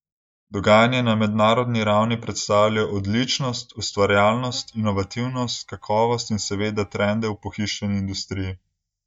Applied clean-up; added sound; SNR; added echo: neural mask model DeepFilterNet 3.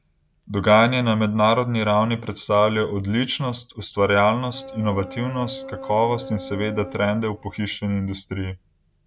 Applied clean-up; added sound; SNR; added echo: none; Boat, Water vehicle; 15 dB; none.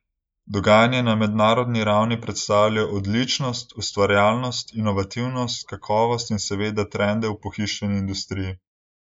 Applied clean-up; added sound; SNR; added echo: neural mask model Resemble Enhance denoiser.